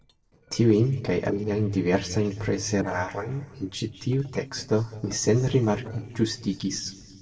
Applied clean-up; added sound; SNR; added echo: neural separator model SepFormer DNS4.